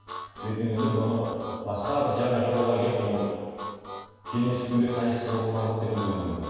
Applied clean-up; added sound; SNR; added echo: none; Harmonica; 12 dB; reverberation time 1.9 s.